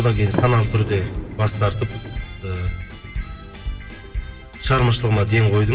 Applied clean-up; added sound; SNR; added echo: none; Sliding door; 11 dB; reverberation time 2.2 s.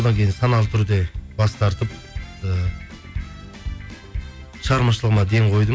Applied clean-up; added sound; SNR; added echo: none; none; none; none.